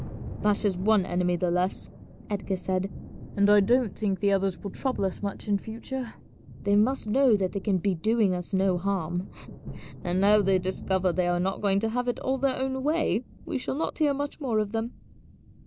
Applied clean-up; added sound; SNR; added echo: none; Thunder; 15 dB; none.